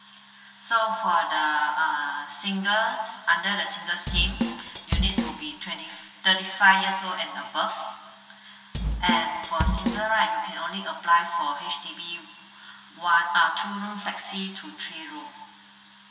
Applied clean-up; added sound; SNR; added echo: none; Drum kit; 2 dB; reverberation time 2.2 s.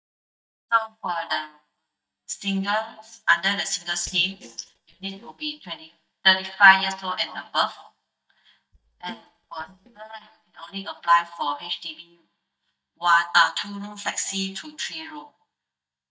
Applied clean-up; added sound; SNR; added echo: neural mask model DeepFilterNet 3.